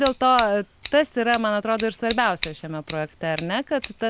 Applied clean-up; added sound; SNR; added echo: none; Scissors; 11 dB; none.